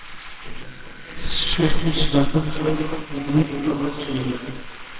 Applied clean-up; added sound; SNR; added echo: neural separator model SepFormer WHAMR!.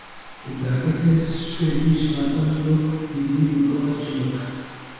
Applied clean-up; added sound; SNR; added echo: none; Bathtub (filling or washing); 13 dB; reverberation time 2.0 s.